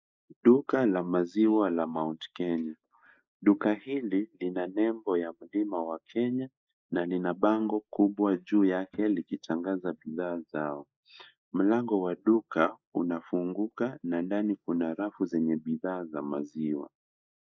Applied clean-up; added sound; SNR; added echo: neural mask model Resemble Enhance denoiser.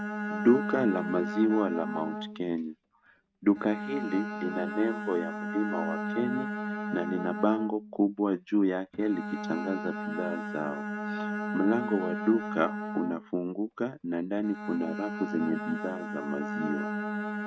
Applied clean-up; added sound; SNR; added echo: neural mask model RNNoise.